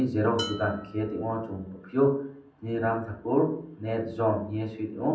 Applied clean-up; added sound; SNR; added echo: none; Dishes, pots, and pans; 17 dB; reverberation time 0.6 s.